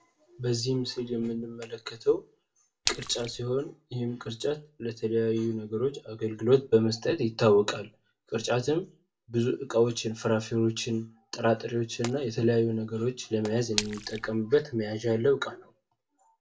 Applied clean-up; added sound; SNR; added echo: none; Splash, splatter; 8 dB; reverberation time 0.2 s.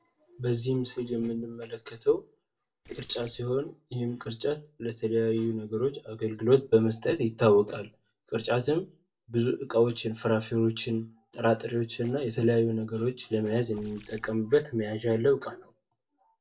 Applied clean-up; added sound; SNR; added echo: neural separator model SepFormer DNS4.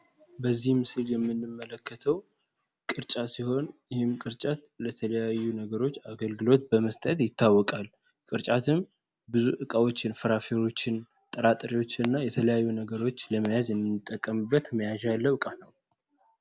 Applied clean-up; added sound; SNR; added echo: none; none; none; none.